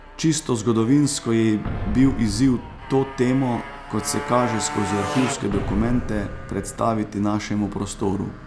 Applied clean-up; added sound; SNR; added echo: none; Motorcycle + Boom; 9 dB; none.